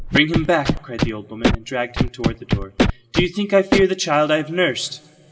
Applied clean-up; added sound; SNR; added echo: none; Scratching (performance technique); 2 dB; reverberation time 1.5 s.